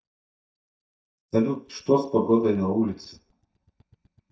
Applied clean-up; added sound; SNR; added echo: neural mask model DeepFilterNet 3.